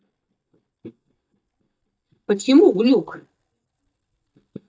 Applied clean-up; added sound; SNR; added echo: neural mask model DeepFilterNet 3.